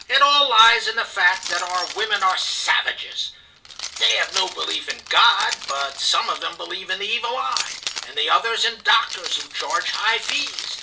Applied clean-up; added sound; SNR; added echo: none; Keys jangling; 12 dB; reverberation time 0.2 s.